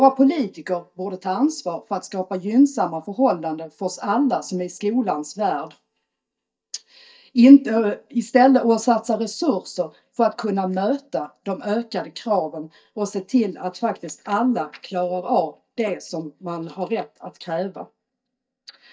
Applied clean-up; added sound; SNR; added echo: neural mask model DeepFilterNet 3.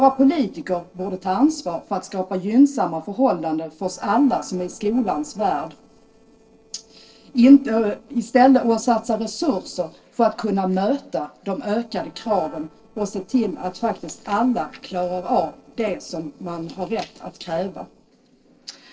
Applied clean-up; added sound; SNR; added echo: neural separator model SepFormer DNS4.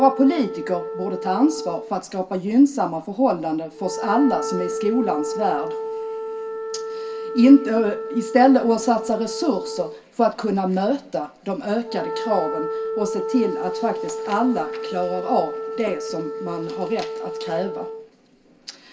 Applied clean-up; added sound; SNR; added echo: none; Wind instrument, woodwind instrument; 8 dB; reverberation time 0.2 s.